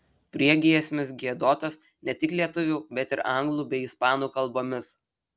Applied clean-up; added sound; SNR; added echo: none; none; none; none.